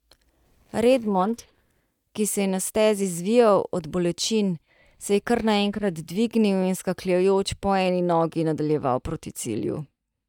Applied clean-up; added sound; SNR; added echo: neural mask model DeepFilterNet 3.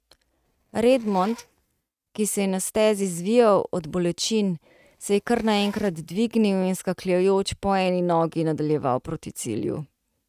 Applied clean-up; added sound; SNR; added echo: neural mask model RNNoise.